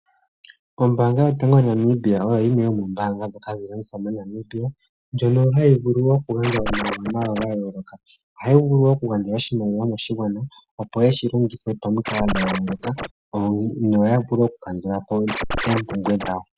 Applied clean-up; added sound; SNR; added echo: none; Scratching (performance technique); 6 dB; none.